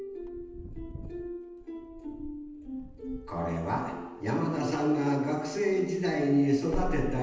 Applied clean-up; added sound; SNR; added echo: none; Wind / Car; 10 dB; reverberation time 1.1 s.